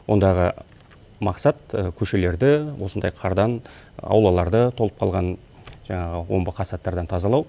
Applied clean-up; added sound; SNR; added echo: none; Bell; 19 dB; none.